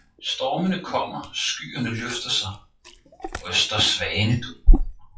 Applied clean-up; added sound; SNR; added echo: classical method WPE with log-MMSE.